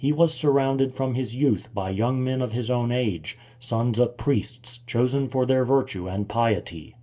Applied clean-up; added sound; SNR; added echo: none; none; none; reverberation time 0.2 s.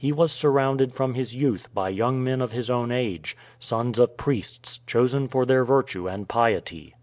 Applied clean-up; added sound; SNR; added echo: none; none; none; none.